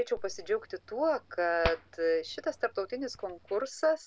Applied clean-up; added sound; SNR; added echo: none; Hands; 13 dB; none.